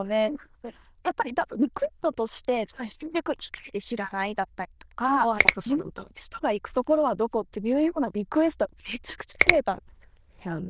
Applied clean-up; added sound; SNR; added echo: neural diffusion model UNIVERSE++.